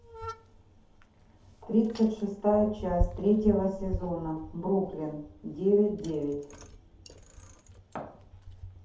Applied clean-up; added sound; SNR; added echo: none; Bicycle; 10 dB; reverberation time 0.6 s.